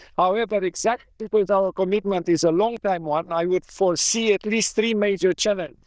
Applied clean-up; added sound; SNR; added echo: neural diffusion model UNIVERSE++.